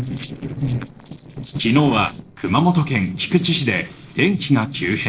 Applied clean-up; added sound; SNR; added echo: neural separator model SepFormer DNS4.